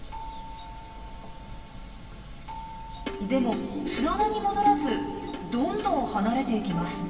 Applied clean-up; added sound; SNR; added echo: none; Doorbell; 17 dB; reverberation time 2.8 s.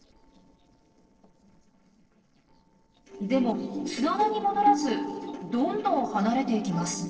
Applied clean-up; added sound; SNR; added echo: neural separator model SepFormer DNS4.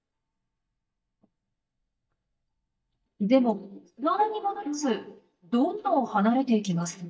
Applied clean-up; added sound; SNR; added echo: neural mask model DeepFilterNet 3.